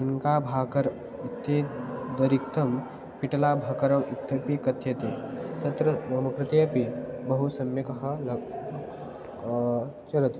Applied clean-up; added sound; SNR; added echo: none; none; none; none.